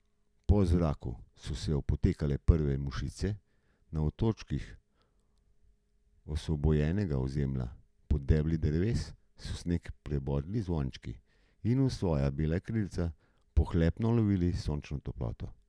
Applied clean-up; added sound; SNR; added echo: none; none; none; none.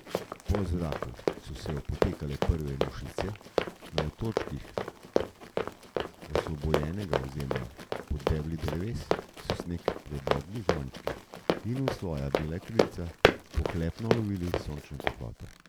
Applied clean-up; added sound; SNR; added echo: none; Run; -2 dB; none.